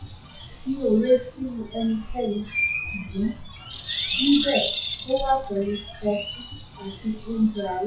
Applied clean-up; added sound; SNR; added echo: classical method WPE with log-MMSE.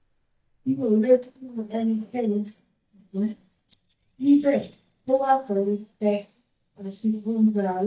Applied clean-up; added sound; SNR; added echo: neural mask model DeepFilterNet 3.